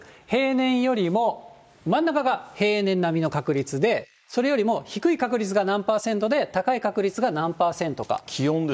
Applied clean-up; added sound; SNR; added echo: neural mask model Resemble Enhance denoiser.